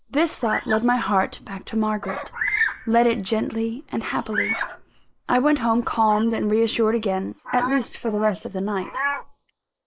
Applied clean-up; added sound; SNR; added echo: neural mask model Resemble Enhance denoiser.